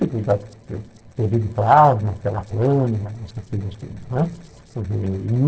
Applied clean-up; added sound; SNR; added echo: neural separator model SepFormer DNS4.